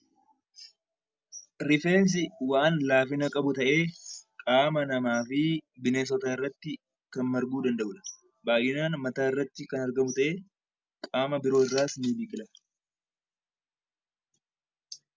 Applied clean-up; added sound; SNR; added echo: none; none; none; none.